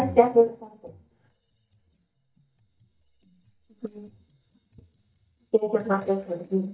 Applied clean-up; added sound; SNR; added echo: neural mask model DeepFilterNet 3.